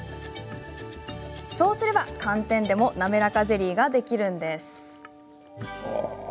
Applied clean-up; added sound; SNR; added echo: none; none; none; none.